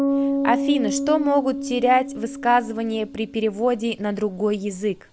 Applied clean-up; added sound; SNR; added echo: none; Bass guitar; 5 dB; none.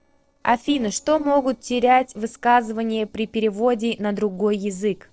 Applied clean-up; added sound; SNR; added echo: neural separator model SepFormer DNS4.